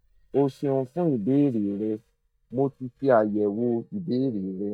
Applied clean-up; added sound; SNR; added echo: neural mask model DeepFilterNet 3.